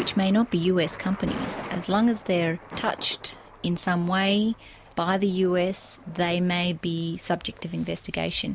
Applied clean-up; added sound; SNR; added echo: none; Thunder; 17 dB; none.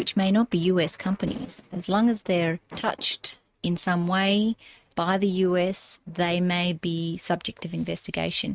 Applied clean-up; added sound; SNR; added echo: neural mask model RNNoise.